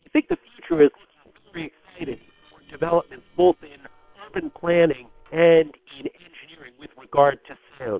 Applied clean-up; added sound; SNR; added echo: neural separator model SepFormer WHAM!.